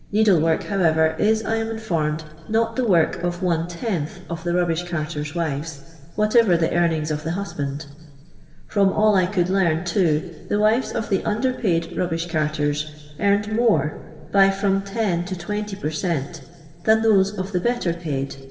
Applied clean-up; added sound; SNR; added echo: none; none; none; reverberation time 2.5 s.